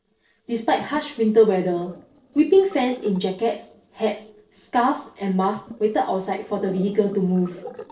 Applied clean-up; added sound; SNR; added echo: neural separator model SepFormer DNS4.